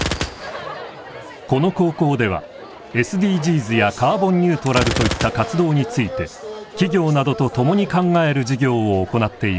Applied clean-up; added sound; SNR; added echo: none; Gunshot, gunfire; 13 dB; none.